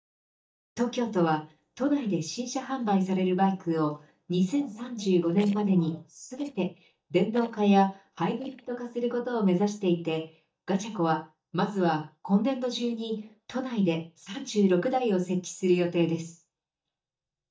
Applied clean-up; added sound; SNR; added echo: neural mask model DeepFilterNet 3.